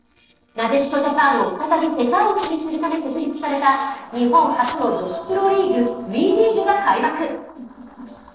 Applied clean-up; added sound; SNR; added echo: neural separator model SepFormer DNS4.